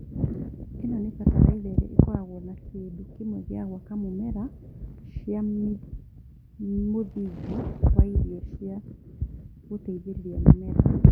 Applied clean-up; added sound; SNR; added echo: none; Fire; 15 dB; none.